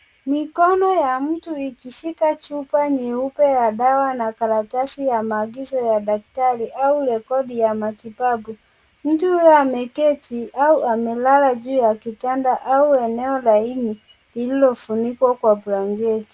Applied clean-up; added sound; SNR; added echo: none; none; none; none.